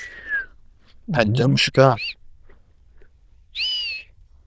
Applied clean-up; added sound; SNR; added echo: neural diffusion model UNIVERSE++.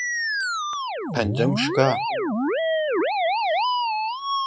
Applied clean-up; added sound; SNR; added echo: none; Musical instrument; -5 dB; none.